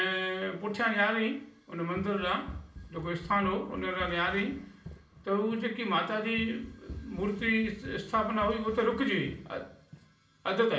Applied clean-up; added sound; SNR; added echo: none; Run; 16 dB; reverberation time 0.4 s.